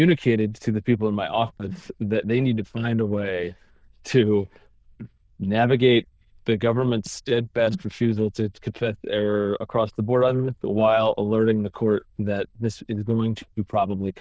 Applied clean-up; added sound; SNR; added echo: neural diffusion model UNIVERSE++.